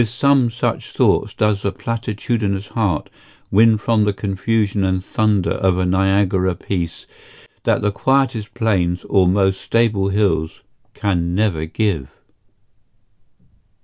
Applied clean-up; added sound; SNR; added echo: none; none; none; none.